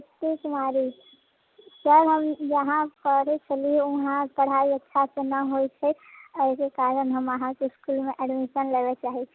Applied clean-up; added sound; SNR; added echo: none; none; none; none.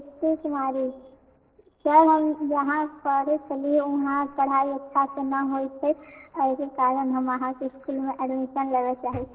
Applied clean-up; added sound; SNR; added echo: neural separator model SepFormer DNS4.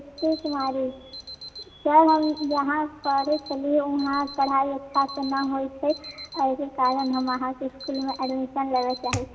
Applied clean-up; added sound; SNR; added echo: none; Alarm; 16 dB; reverberation time 1.1 s.